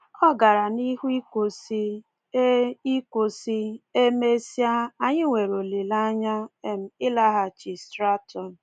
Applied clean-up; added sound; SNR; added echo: none; none; none; none.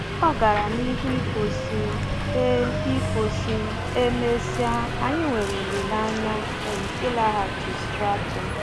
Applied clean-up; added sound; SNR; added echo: none; Subway, metro, underground + Truck; 1 dB; none.